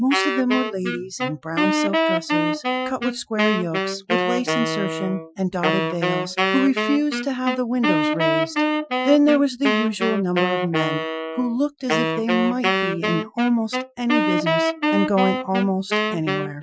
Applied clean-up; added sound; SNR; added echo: classical method Wiener filter.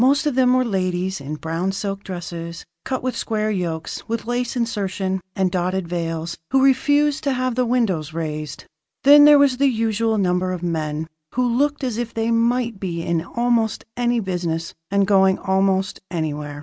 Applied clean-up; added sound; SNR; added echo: none; none; none; none.